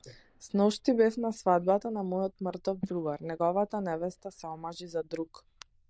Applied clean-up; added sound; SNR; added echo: neural diffusion model UNIVERSE++.